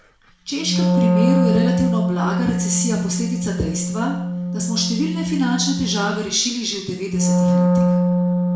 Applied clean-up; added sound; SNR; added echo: none; Wind instrument, woodwind instrument; -4 dB; reverberation time 0.6 s.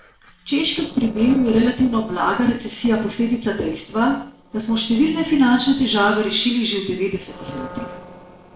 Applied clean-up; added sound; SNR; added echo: neural separator model SepFormer DNS4.